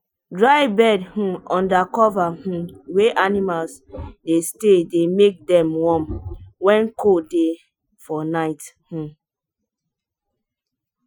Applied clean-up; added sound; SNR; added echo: classical method Wiener filter.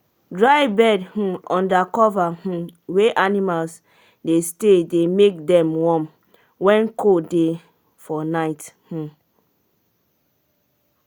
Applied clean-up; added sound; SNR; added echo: none; none; none; none.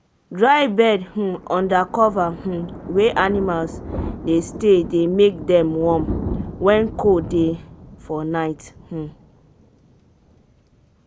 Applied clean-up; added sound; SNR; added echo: none; Thunder; 12 dB; none.